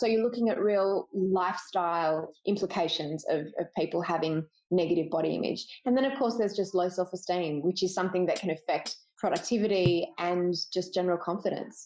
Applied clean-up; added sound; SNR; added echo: classical method Wiener filter.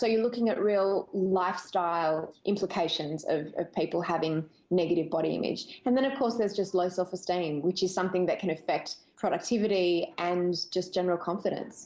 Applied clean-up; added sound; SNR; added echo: none; none; none; none.